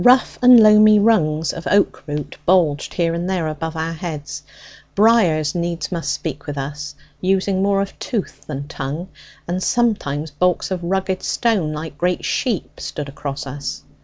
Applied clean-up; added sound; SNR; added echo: none; none; none; none.